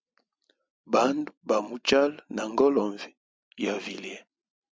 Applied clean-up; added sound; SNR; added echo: none; none; none; none.